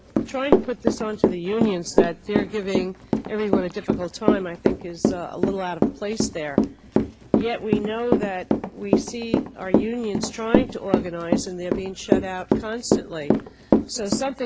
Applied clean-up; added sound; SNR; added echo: none; Walk, footsteps / Run; -5 dB; none.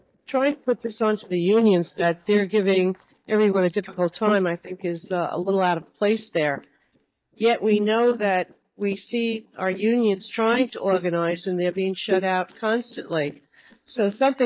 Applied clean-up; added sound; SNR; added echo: neural mask model DeepFilterNet 3.